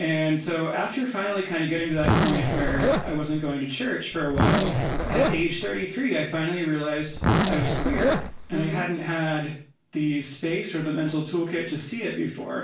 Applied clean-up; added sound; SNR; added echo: none; Zipper (clothing); -3 dB; reverberation time 0.3 s.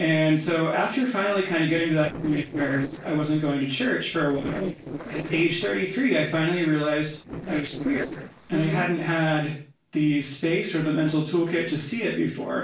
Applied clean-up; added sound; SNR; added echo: neural separator model SepFormer DNS4.